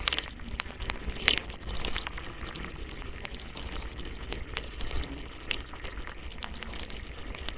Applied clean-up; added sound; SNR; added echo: neural separator model SepFormer WHAMR!.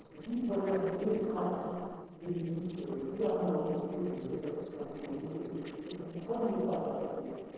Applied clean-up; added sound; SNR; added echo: neural separator model SepFormer DNS4.